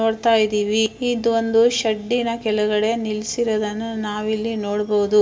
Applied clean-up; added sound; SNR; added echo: none; none; none; reverberation time 0.3 s.